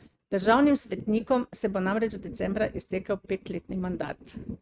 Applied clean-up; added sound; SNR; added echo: neural mask model RNNoise.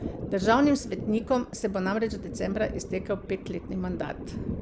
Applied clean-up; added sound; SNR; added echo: none; Thunder; 8 dB; none.